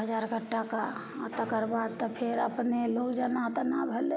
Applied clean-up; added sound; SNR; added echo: none; none; none; none.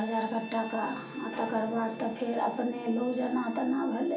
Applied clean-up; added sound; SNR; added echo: none; Bowed string instrument; 19 dB; reverberation time 0.4 s.